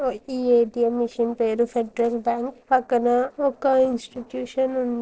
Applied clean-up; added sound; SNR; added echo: neural separator model SepFormer DNS4.